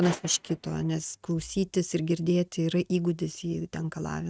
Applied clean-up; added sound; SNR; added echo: neural mask model RNNoise.